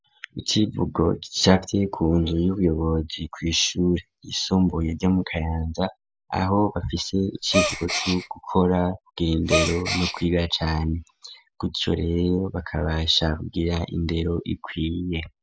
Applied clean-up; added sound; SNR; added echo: none; Gasp; 3 dB; none.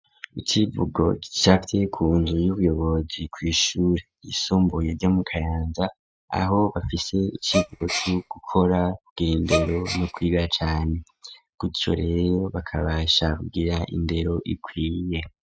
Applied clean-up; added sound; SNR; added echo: neural mask model RNNoise.